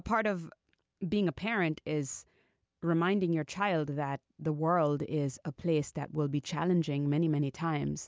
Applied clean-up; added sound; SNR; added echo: none; none; none; none.